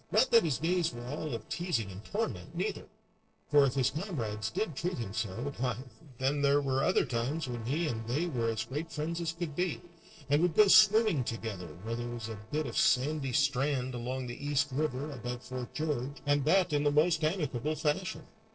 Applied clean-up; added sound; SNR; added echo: neural separator model SepFormer DNS4.